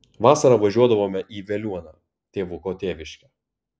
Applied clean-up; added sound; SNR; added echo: none; none; none; none.